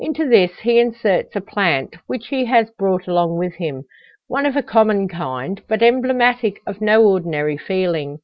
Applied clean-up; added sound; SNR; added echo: none; none; none; none.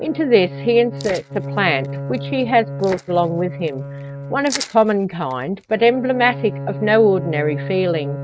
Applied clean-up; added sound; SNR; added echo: neural mask model RNNoise.